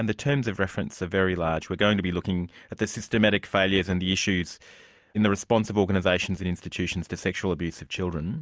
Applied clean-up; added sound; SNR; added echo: none; none; none; none.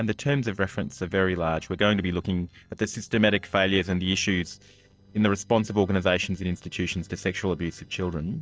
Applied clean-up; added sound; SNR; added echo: neural separator model SepFormer DNS4.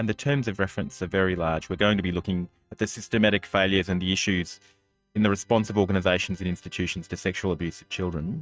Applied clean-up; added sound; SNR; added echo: neural mask model RNNoise.